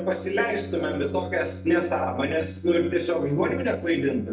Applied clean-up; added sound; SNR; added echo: neural mask model DeepFilterNet 3.